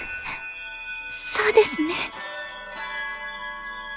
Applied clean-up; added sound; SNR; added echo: none; none; none; none.